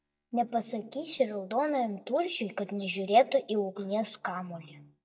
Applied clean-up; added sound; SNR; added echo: neural mask model DeepFilterNet 3.